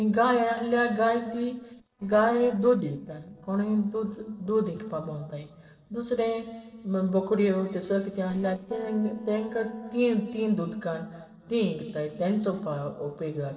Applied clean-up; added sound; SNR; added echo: neural separator model SepFormer DNS4.